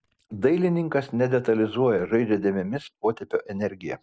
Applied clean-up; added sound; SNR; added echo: neural separator model SepFormer DNS4.